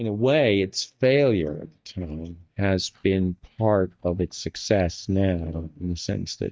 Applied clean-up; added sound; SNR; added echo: neural mask model DeepFilterNet 3.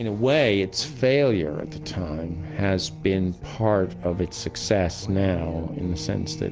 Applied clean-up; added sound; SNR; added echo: none; none; none; none.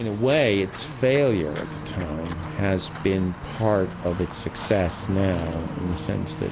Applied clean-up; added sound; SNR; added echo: none; Walk, footsteps; 14 dB; none.